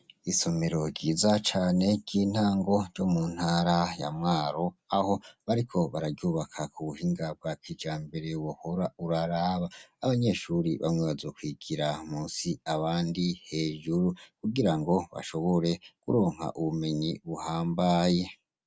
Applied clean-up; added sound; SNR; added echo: none; none; none; none.